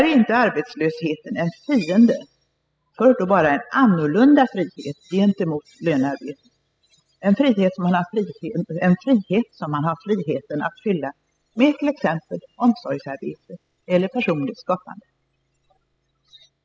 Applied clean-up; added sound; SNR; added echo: classical method spectral subtraction.